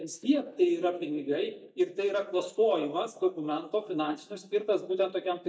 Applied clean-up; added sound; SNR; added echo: neural mask model DeepFilterNet 3.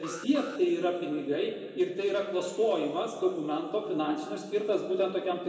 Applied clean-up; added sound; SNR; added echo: none; Alarm; 18 dB; reverberation time 2.1 s.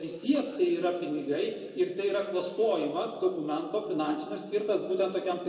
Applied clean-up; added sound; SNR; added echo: neural separator model SepFormer DNS4.